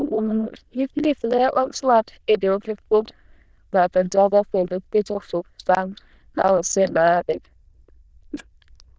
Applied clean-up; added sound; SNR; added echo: neural diffusion model UNIVERSE++.